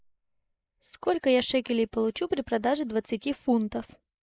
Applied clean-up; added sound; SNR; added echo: neural mask model Resemble Enhance denoiser.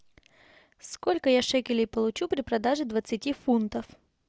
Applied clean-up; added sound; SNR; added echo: none; none; none; none.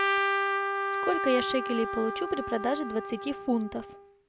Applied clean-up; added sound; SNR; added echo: none; Trumpet; 0 dB; none.